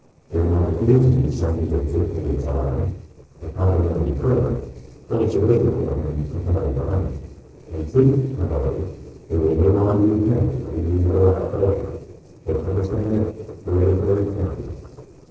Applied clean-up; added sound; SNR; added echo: neural separator model SepFormer DNS4.